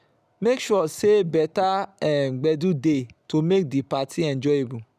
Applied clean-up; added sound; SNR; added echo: none; none; none; none.